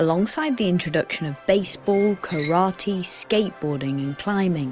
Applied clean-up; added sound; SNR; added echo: none; Squeak; 9 dB; none.